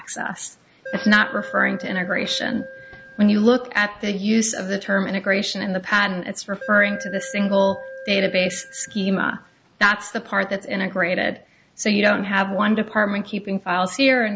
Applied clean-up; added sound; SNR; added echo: none; Alarm; 15 dB; none.